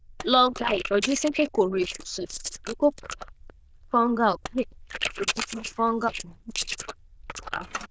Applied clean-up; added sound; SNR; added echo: neural diffusion model UNIVERSE++.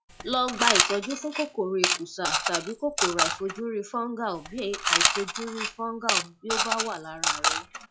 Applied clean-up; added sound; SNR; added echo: classical method log-MMSE.